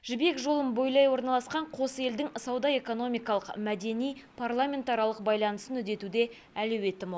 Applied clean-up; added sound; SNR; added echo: none; none; none; none.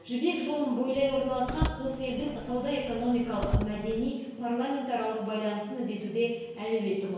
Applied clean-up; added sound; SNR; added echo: none; Car; 5 dB; reverberation time 1.0 s.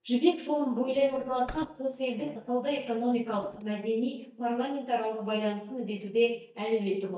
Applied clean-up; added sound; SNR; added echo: neural mask model DeepFilterNet 3.